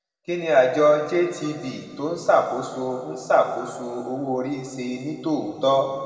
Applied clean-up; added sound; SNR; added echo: none; none; none; reverberation time 2.0 s.